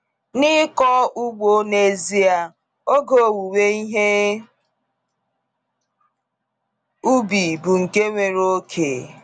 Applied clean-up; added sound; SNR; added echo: none; none; none; none.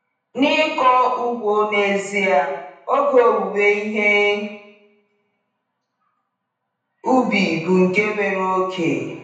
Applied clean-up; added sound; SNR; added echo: none; none; none; reverberation time 0.9 s.